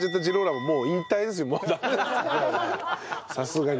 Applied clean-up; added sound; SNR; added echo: none; Wind instrument, woodwind instrument; 15 dB; none.